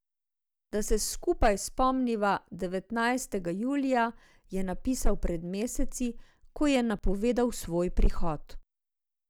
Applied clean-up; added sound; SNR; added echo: none; none; none; none.